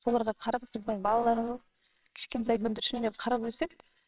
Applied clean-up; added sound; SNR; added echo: neural separator model SepFormer WHAMR!.